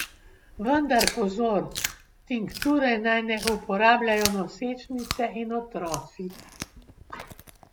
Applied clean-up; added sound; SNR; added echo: none; Chewing, mastication; 10 dB; none.